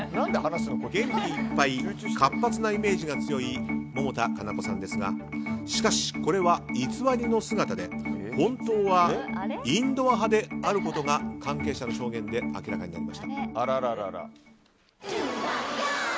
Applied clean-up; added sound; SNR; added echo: none; none; none; none.